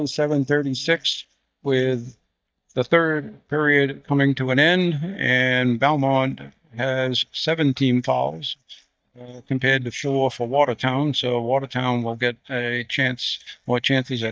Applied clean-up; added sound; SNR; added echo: neural mask model DeepFilterNet 3.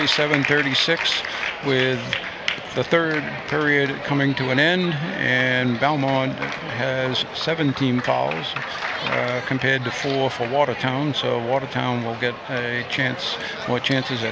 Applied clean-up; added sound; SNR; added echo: none; none; none; none.